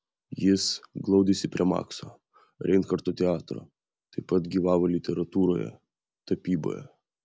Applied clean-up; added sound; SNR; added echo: none; none; none; none.